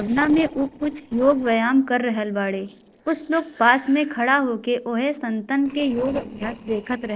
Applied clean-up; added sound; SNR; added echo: neural separator model SepFormer DNS4.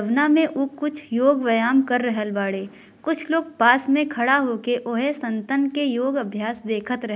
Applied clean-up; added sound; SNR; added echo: none; none; none; none.